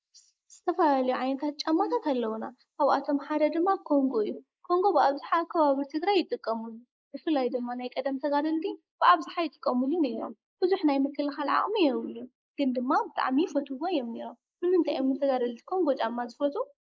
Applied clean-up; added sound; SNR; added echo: neural mask model Resemble Enhance denoiser.